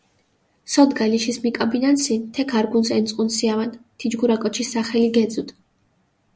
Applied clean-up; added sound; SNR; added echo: none; none; none; none.